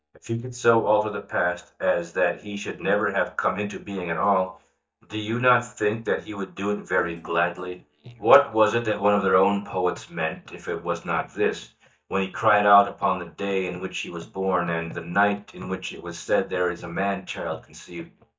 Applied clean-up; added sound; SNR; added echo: neural mask model DeepFilterNet 3.